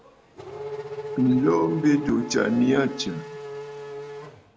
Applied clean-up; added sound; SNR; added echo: none; Race car, auto racing / Accelerating, revving, vroom; 12 dB; none.